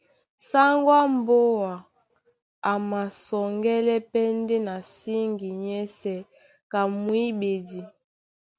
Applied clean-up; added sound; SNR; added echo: none; none; none; none.